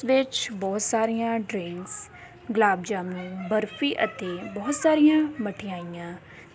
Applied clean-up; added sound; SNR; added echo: none; none; none; none.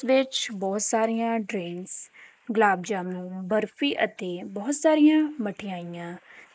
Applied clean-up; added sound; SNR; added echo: neural mask model Resemble Enhance denoiser.